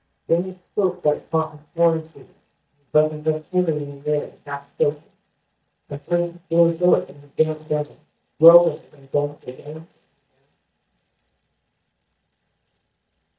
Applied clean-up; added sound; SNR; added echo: neural mask model DeepFilterNet 3.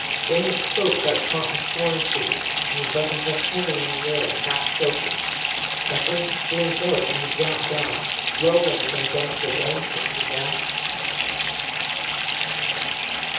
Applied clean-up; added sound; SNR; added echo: none; Fill (with liquid) / Bathtub (filling or washing); -3 dB; reverberation time 0.6 s.